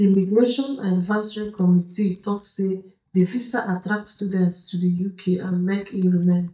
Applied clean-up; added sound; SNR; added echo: neural mask model DeepFilterNet 3.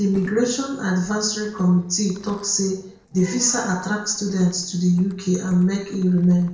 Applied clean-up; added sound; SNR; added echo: neural separator model SepFormer DNS4.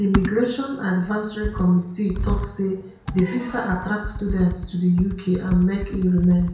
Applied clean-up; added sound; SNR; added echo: none; Computer keyboard; 8 dB; reverberation time 0.5 s.